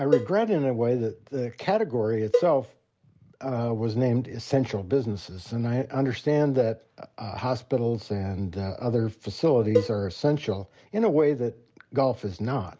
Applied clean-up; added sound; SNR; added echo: none; Cowbell; 4 dB; none.